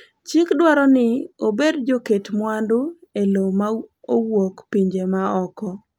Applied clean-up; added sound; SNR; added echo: none; none; none; none.